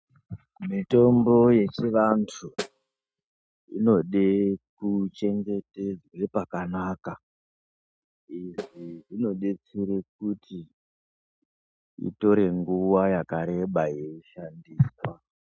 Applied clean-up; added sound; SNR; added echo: neural mask model RNNoise.